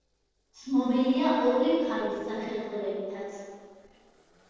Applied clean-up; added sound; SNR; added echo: neural separator model SepFormer DNS4.